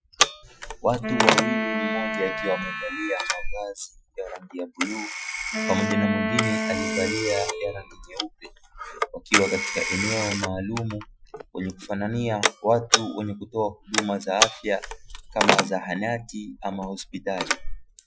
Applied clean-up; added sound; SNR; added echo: classical method Wiener filter.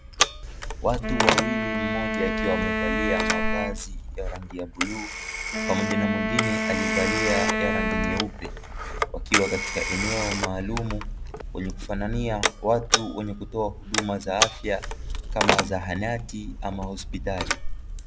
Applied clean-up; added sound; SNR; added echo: none; Wind instrument, woodwind instrument + Telephone; -3 dB; none.